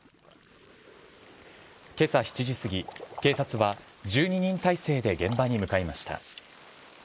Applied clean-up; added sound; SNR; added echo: neural mask model Resemble Enhance denoiser.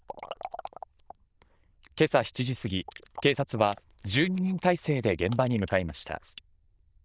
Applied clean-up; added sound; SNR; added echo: neural diffusion model UNIVERSE++.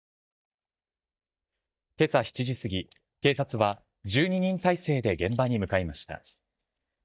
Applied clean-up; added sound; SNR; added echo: neural mask model DeepFilterNet 3.